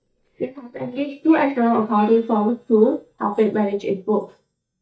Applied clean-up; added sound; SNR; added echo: neural mask model DeepFilterNet 3.